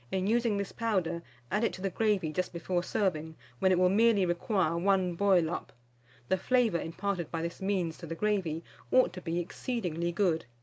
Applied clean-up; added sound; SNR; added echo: none; none; none; none.